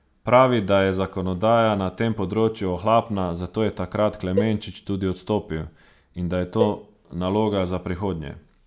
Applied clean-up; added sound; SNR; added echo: none; Cowbell; 9 dB; none.